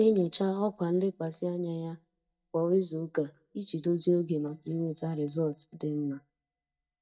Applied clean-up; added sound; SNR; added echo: neural mask model DeepFilterNet 3.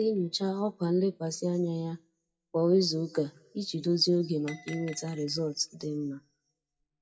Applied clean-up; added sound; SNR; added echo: classical method WPE with log-MMSE.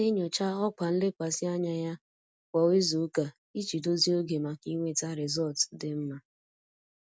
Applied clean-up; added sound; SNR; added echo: none; none; none; none.